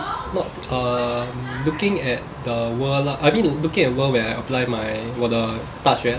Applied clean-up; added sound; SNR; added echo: none; none; none; none.